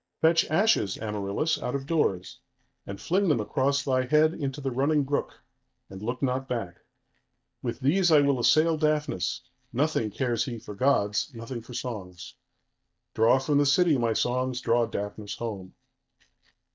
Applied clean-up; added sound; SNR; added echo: neural mask model DeepFilterNet 3.